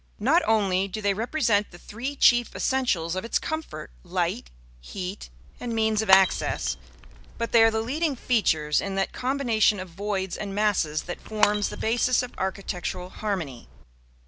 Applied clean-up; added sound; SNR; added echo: none; Shatter / Crushing; 8 dB; none.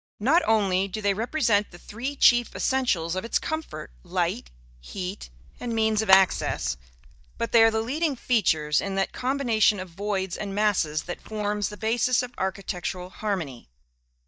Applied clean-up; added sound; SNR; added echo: neural mask model DeepFilterNet 3.